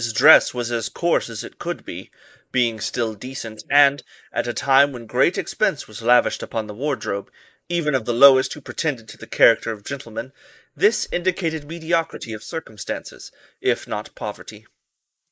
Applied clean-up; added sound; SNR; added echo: neural mask model Resemble Enhance denoiser.